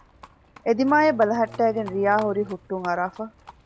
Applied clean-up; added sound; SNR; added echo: none; Bowed string instrument + Livestock, farm animals, working animals; 19 dB; none.